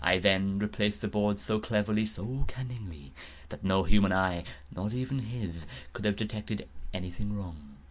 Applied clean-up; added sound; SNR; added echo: none; none; none; none.